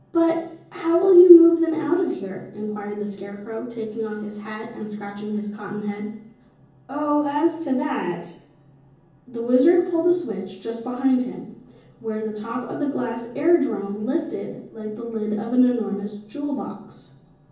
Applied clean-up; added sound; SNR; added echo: none; none; none; reverberation time 0.7 s.